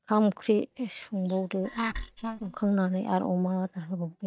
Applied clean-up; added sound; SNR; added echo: neural mask model DeepFilterNet 3.